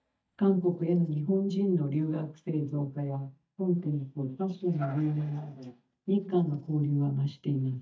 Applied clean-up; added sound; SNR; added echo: neural mask model DeepFilterNet 3.